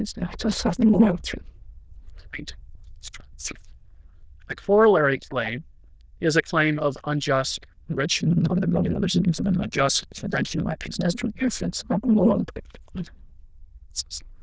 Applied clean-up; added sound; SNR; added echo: neural diffusion model UNIVERSE++.